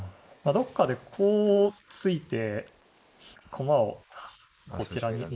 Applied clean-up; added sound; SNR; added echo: neural mask model Resemble Enhance denoiser.